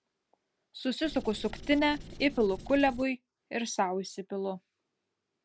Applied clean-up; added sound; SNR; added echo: none; Writing; 12 dB; none.